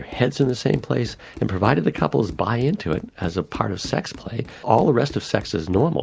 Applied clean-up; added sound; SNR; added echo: none; Run; 18 dB; none.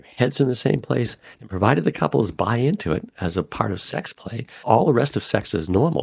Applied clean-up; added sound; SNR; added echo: neural mask model DeepFilterNet 3.